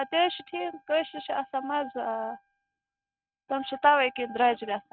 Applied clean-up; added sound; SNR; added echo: neural mask model RNNoise.